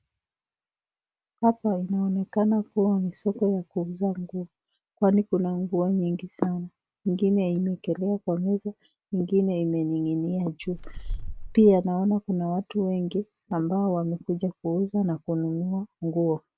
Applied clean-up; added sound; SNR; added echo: none; Bird; 7 dB; none.